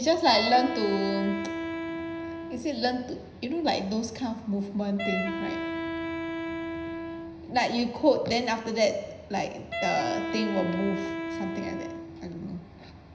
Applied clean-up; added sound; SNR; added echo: none; Wind instrument, woodwind instrument; 6 dB; reverberation time 0.9 s.